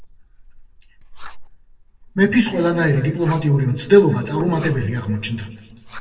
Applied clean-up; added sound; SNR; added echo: neural separator model SepFormer DNS4.